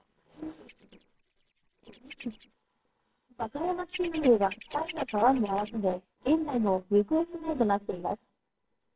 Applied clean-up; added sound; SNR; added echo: neural separator model SepFormer WHAMR!.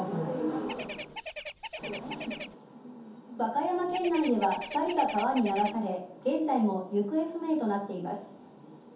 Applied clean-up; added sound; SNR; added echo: none; Bird; 10 dB; reverberation time 0.5 s.